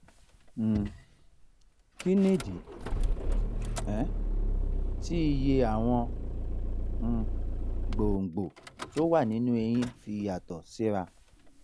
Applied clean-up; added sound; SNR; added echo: none; Idling / Engine starting / Door / Car; 1 dB; none.